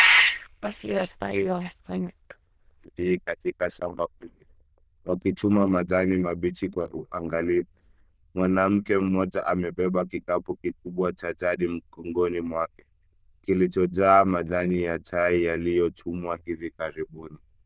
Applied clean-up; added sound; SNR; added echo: neural diffusion model UNIVERSE++.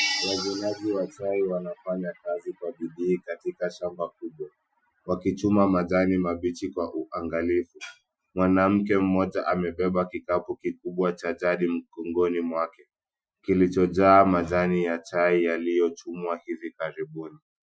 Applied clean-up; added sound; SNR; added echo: classical method Wiener filter.